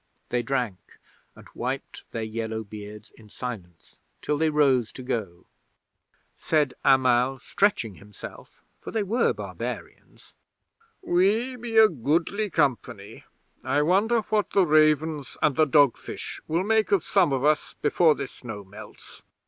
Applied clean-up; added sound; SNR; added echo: none; none; none; none.